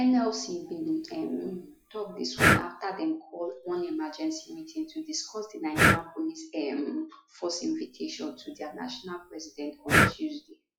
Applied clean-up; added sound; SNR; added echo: classical method log-MMSE.